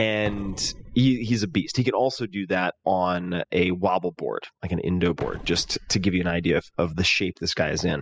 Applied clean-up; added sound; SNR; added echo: classical method spectral subtraction.